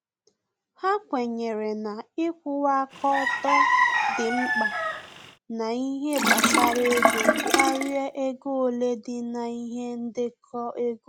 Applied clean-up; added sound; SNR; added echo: none; Chicken, rooster + Sink (filling or washing); -4 dB; none.